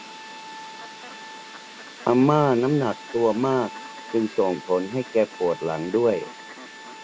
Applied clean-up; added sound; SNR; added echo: none; Organ + Fowl; 15 dB; none.